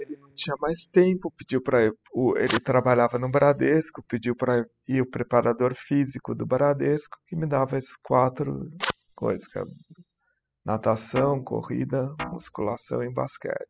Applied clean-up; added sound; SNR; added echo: classical method spectral subtraction.